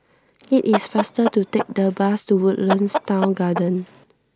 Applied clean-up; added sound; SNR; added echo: none; Chicken, rooster; 7 dB; none.